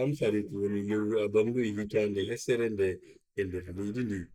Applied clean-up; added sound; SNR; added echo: neural mask model Resemble Enhance denoiser.